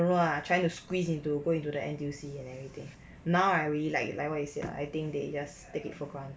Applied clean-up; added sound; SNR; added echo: none; none; none; none.